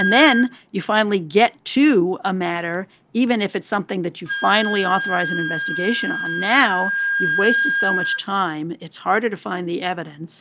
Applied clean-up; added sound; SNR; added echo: none; Wind instrument, woodwind instrument; 5 dB; none.